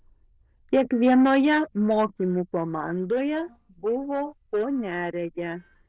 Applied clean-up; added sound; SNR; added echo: neural diffusion model UNIVERSE++.